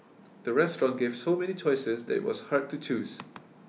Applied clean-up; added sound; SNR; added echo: none; none; none; none.